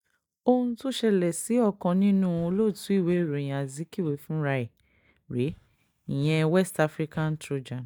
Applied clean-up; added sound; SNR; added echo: neural mask model DeepFilterNet 3.